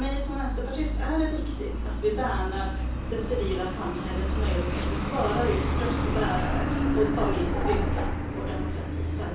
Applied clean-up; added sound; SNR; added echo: none; Truck; -3 dB; reverberation time 0.6 s.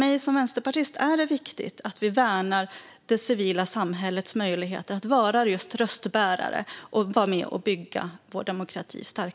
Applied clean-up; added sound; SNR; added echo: none; none; none; none.